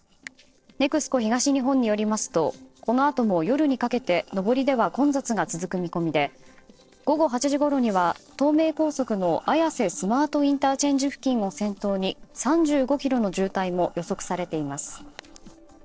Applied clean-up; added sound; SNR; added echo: neural separator model SepFormer DNS4.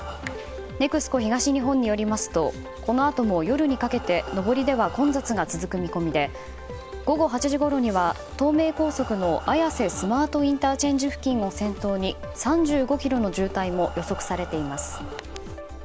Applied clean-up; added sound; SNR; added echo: none; Breathing + Bird vocalization, bird call, bird song; 18 dB; none.